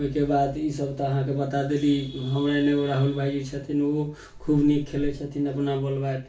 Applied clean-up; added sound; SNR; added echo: none; Wind; 10 dB; reverberation time 0.3 s.